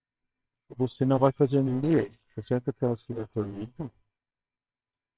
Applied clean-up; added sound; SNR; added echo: neural separator model SepFormer WHAMR!.